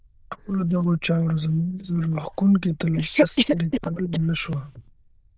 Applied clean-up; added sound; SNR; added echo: neural diffusion model UNIVERSE++.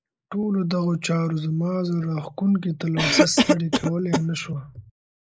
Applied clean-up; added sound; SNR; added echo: neural mask model Resemble Enhance denoiser.